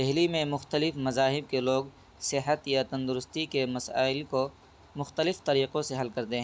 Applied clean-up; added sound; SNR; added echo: none; none; none; none.